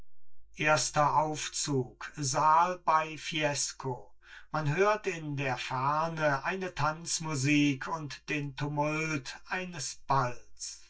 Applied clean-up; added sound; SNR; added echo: neural mask model DeepFilterNet 3.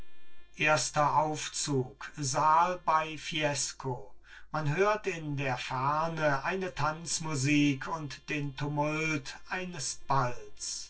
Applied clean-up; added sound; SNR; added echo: neural separator model SepFormer DNS4.